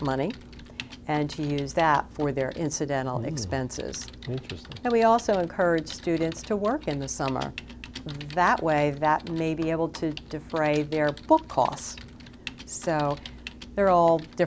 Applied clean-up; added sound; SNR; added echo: none; Typing; 19 dB; none.